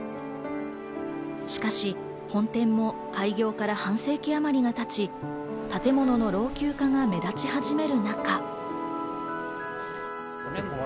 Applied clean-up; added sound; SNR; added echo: none; Piano; 10 dB; none.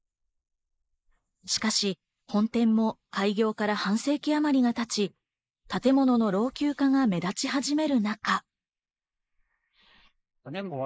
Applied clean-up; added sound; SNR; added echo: neural mask model Resemble Enhance denoiser.